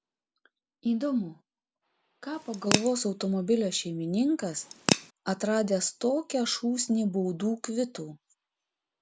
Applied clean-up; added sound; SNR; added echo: none; Crack / Crackle; -1 dB; none.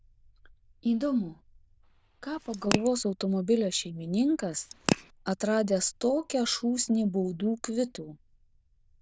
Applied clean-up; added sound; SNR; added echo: neural diffusion model UNIVERSE++.